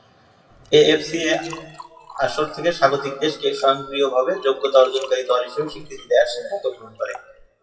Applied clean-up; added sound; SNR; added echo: classical method WPE with log-MMSE.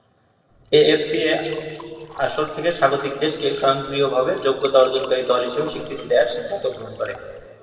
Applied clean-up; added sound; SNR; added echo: neural separator model SepFormer DNS4.